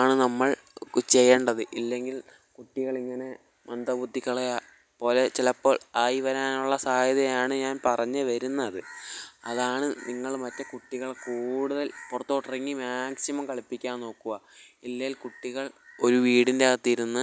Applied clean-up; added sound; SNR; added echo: none; none; none; none.